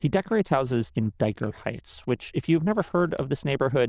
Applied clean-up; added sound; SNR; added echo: neural diffusion model UNIVERSE++.